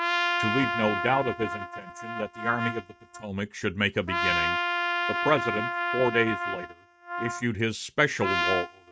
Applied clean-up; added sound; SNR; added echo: neural mask model RNNoise.